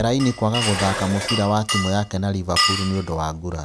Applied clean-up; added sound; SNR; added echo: none; Dishes, pots, and pans + Glass; 4 dB; none.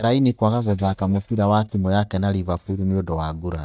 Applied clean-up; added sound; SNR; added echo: neural mask model DeepFilterNet 3.